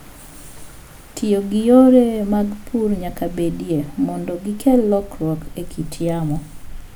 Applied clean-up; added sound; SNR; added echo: none; Wind; 14 dB; none.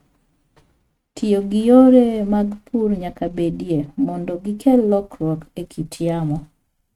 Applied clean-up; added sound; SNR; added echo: neural mask model RNNoise.